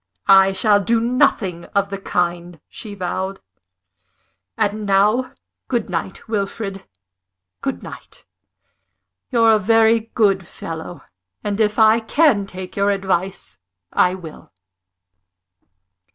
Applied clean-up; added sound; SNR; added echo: none; none; none; none.